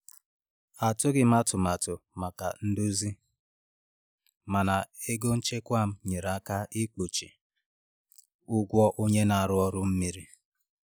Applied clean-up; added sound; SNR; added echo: none; none; none; none.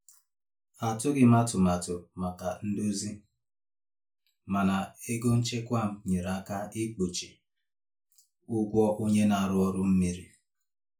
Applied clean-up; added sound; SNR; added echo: none; none; none; reverberation time 0.2 s.